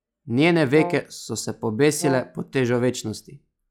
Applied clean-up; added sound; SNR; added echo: classical method log-MMSE.